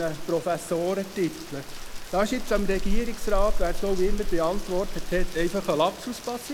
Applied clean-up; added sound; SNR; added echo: none; Rain; 0 dB; none.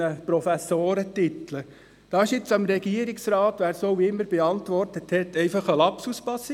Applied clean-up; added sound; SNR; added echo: none; none; none; none.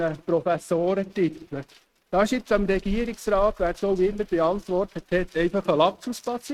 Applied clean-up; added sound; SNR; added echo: neural mask model RNNoise.